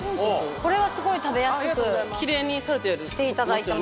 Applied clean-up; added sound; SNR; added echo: none; none; none; none.